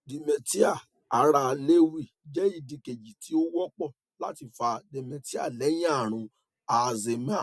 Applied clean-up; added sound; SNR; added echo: none; none; none; none.